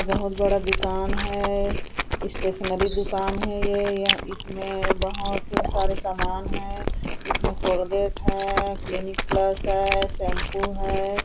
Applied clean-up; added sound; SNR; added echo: none; Chewing, mastication; -1 dB; none.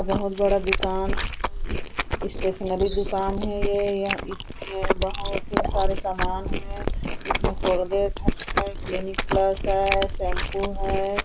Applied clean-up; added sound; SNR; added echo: neural mask model Resemble Enhance denoiser.